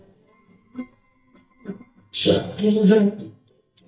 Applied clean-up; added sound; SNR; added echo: neural mask model DeepFilterNet 3.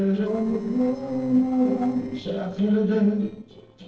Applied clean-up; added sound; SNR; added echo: neural separator model SepFormer DNS4.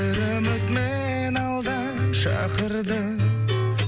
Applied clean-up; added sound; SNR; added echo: none; none; none; none.